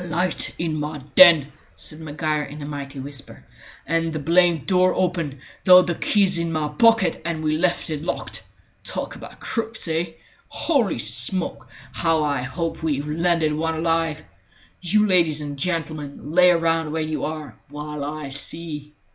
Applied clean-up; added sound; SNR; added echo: none; none; none; none.